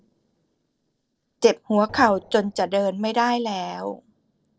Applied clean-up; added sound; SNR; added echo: neural separator model SepFormer DNS4.